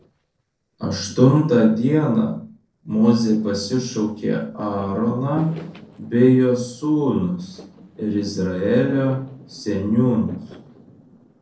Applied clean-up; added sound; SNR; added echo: neural separator model SepFormer DNS4.